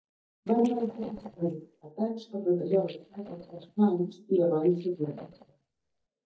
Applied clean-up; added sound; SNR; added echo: neural mask model DeepFilterNet 3.